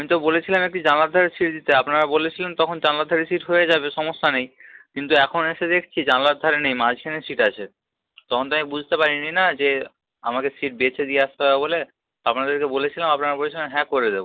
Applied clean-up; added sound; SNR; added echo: none; none; none; none.